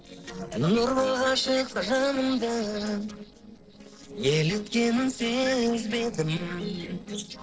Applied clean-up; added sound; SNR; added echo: neural separator model SepFormer DNS4.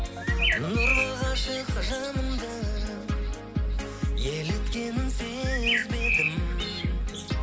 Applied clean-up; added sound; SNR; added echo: none; Bird; 2 dB; none.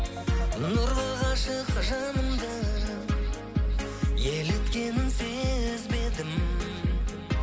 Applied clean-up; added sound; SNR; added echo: none; none; none; none.